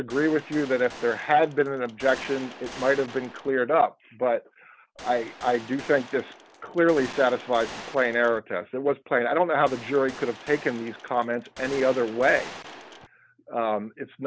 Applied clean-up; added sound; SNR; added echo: none; Gunshot, gunfire; 16 dB; none.